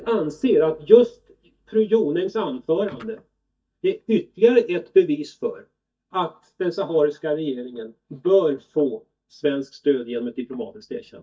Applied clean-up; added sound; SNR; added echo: neural mask model DeepFilterNet 3.